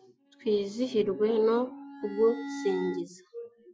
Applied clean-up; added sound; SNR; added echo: classical method Wiener filter.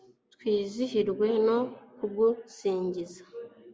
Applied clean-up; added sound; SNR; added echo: none; none; none; none.